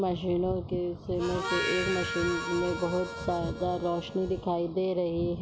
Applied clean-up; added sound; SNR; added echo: none; Harmonica; 6 dB; none.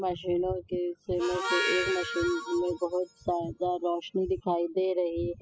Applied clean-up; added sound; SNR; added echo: classical method spectral subtraction.